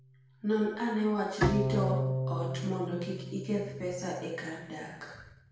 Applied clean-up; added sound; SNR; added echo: none; Bowed string instrument; 2 dB; reverberation time 0.7 s.